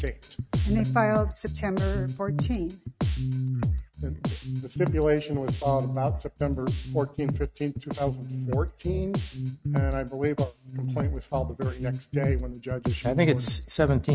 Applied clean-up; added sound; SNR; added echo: neural mask model RNNoise.